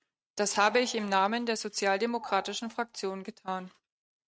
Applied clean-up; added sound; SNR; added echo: neural mask model RNNoise.